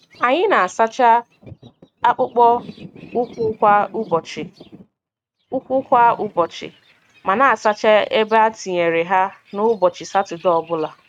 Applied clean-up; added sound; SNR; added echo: neural mask model RNNoise.